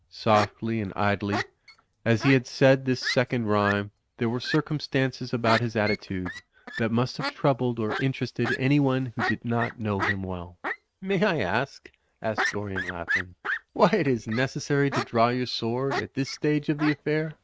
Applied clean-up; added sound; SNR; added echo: neural mask model RNNoise.